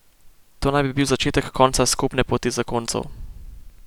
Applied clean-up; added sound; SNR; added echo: none; none; none; none.